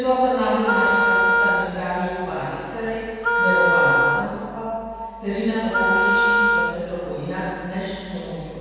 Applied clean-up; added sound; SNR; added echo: none; Wind instrument, woodwind instrument; -4 dB; reverberation time 2.1 s.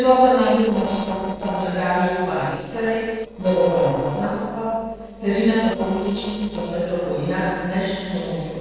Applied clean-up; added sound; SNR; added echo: neural separator model SepFormer DNS4.